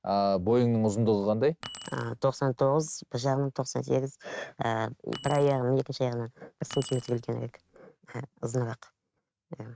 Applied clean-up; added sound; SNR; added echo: neural mask model RNNoise.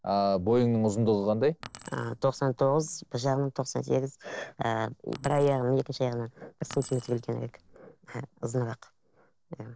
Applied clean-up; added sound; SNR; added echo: neural separator model SepFormer DNS4.